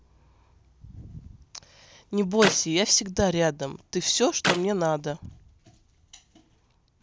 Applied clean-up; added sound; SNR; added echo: none; Clapping; 4 dB; none.